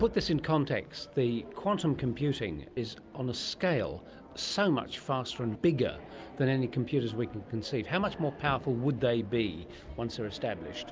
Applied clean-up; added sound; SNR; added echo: none; none; none; none.